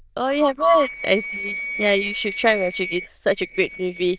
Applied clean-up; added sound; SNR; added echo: neural diffusion model UNIVERSE++.